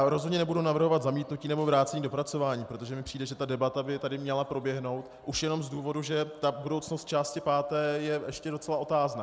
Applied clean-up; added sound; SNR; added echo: none; none; none; none.